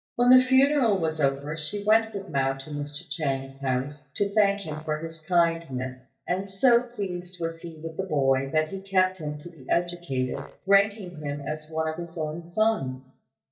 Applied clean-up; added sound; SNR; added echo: neural mask model DeepFilterNet 3.